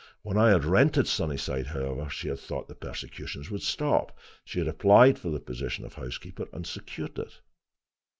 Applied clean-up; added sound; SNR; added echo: none; none; none; none.